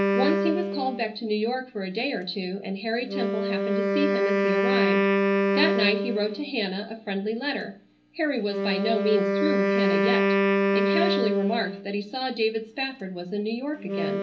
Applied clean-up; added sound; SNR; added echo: none; Wind instrument, woodwind instrument; -2 dB; reverberation time 0.3 s.